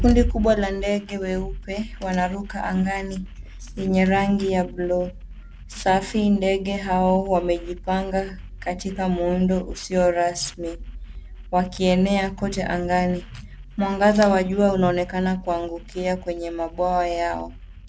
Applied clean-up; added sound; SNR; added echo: none; none; none; none.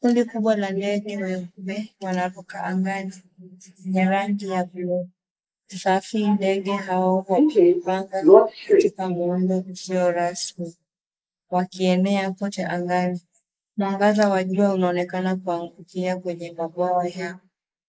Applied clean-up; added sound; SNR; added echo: neural mask model Resemble Enhance denoiser.